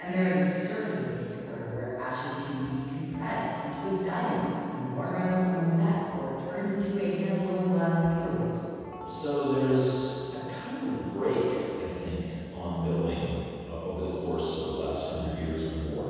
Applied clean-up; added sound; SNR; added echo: none; Guitar; 17 dB; reverberation time 2.1 s.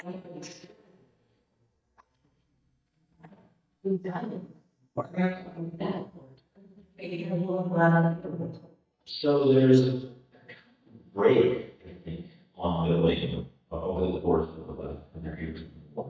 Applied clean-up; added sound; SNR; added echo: neural mask model DeepFilterNet 3.